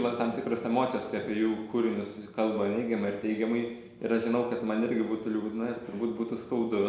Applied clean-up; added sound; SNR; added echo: none; none; none; none.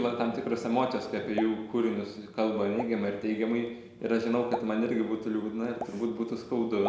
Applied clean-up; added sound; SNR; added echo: none; Explosion; 14 dB; none.